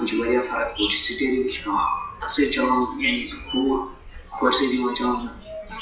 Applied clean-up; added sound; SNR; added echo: classical method WPE with log-MMSE.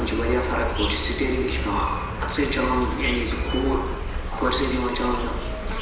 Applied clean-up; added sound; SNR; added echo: none; Insect; 2 dB; reverberation time 1.0 s.